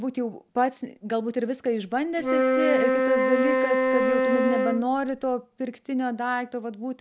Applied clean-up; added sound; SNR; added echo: none; Wind instrument, woodwind instrument; -4 dB; none.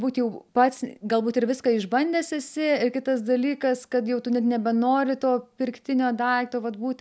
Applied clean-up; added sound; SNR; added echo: none; none; none; none.